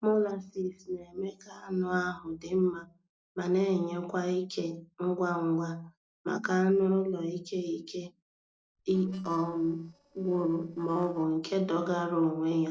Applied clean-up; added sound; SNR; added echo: neural separator model SepFormer DNS4.